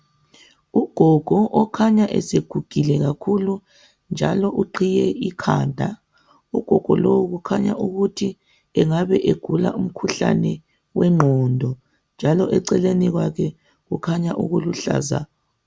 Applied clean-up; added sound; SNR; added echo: none; none; none; none.